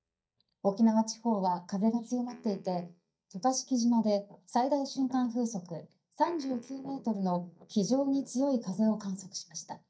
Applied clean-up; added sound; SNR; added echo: neural mask model DeepFilterNet 3.